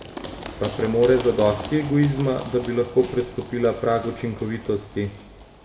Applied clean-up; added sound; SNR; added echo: none; Run; 13 dB; reverberation time 1.2 s.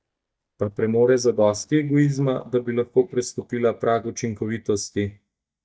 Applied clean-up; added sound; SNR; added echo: neural mask model DeepFilterNet 3.